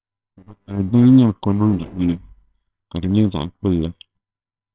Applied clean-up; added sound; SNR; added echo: neural separator model SepFormer WHAMR!.